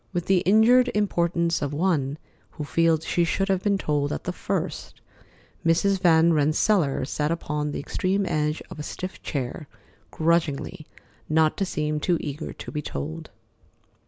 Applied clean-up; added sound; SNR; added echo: none; none; none; none.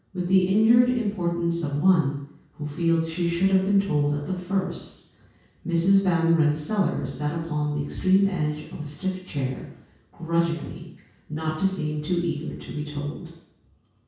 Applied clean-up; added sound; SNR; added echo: none; none; none; reverberation time 0.6 s.